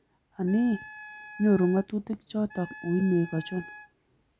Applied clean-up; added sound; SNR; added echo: none; Wind instrument, woodwind instrument; 17 dB; none.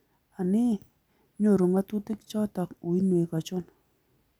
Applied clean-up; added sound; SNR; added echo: none; none; none; none.